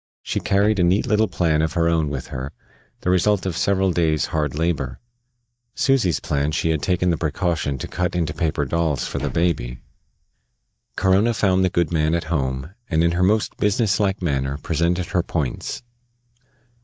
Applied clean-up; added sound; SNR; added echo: neural mask model DeepFilterNet 3.